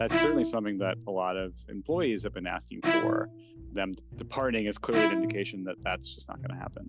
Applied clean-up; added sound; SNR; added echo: none; Bowed string instrument; 1 dB; none.